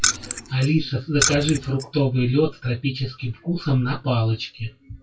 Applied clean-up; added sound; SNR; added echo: classical method WPE with log-MMSE.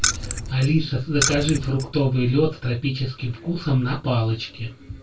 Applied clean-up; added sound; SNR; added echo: none; Keys jangling; 4 dB; reverberation time 0.2 s.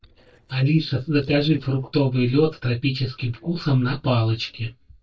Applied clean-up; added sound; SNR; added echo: neural mask model DeepFilterNet 3.